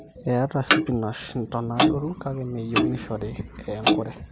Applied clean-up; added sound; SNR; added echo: none; Clock; -1 dB; none.